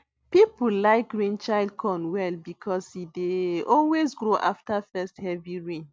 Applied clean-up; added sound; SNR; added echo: none; none; none; none.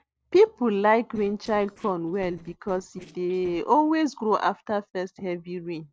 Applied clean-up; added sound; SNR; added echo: neural separator model SepFormer DNS4.